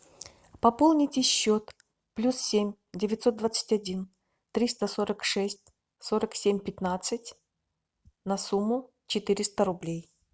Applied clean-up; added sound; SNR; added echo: none; none; none; none.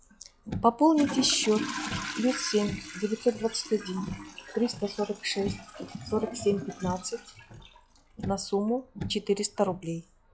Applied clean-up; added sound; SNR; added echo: classical method log-MMSE.